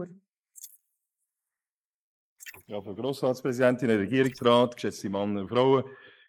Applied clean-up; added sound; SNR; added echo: neural mask model Resemble Enhance denoiser.